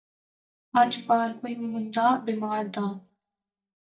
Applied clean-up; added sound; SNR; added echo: neural mask model DeepFilterNet 3.